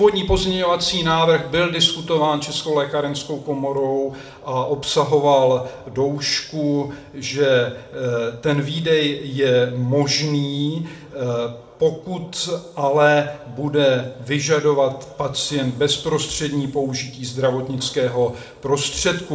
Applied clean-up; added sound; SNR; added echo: none; none; none; reverberation time 0.8 s.